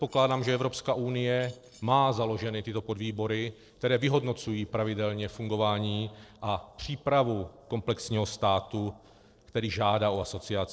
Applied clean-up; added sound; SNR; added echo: neural separator model SepFormer DNS4.